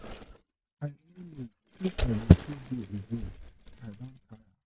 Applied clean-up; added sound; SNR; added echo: neural mask model DeepFilterNet 3.